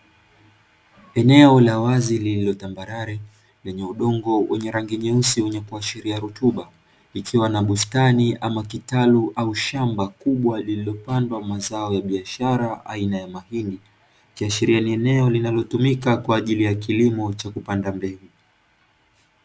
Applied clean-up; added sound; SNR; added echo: none; none; none; none.